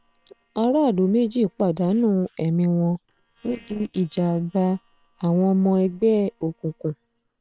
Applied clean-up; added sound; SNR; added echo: neural separator model SepFormer WHAM!.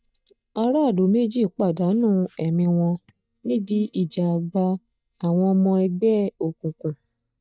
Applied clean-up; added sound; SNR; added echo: neural mask model DeepFilterNet 3.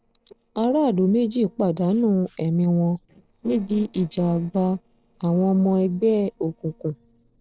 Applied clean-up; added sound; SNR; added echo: neural separator model SepFormer DNS4.